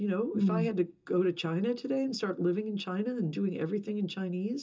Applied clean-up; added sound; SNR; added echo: none; none; none; reverberation time 0.2 s.